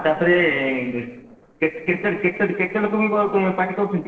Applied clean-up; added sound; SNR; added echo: neural separator model SepFormer DNS4.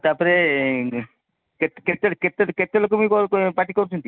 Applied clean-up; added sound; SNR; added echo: none; none; none; none.